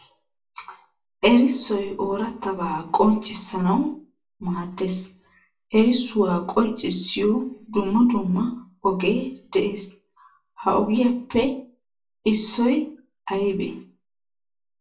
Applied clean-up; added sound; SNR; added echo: none; none; none; reverberation time 0.3 s.